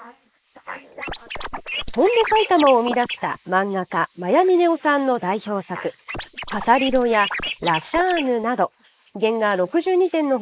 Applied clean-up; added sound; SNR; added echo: neural mask model Resemble Enhance denoiser.